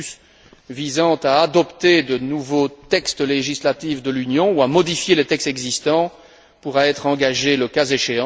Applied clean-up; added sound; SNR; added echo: none; none; none; none.